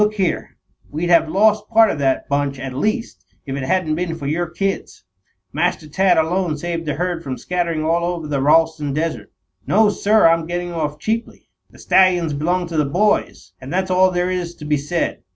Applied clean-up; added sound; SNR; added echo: none; none; none; none.